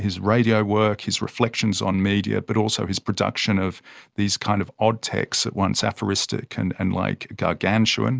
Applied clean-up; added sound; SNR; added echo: none; none; none; none.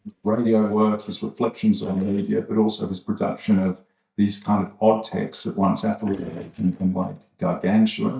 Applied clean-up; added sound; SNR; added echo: neural mask model DeepFilterNet 3.